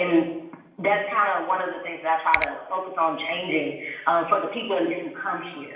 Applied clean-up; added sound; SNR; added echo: none; Finger snapping; 6 dB; reverberation time 0.8 s.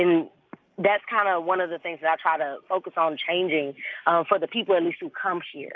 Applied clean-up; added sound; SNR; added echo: none; none; none; none.